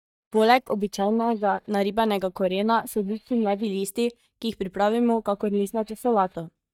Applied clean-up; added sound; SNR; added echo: neural mask model DeepFilterNet 3.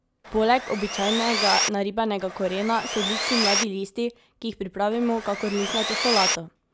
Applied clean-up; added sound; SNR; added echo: none; Sawing; 1 dB; none.